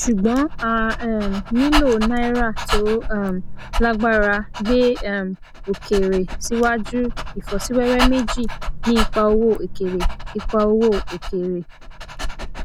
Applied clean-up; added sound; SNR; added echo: none; Dog; 4 dB; none.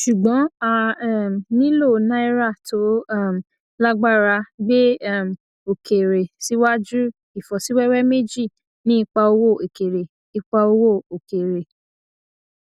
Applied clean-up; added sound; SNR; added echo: none; none; none; none.